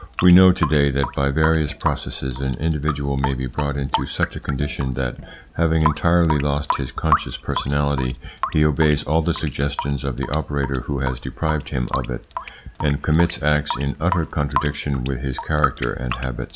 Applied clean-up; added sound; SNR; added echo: none; Drip / Sink (filling or washing) / Water tap, faucet; 9 dB; none.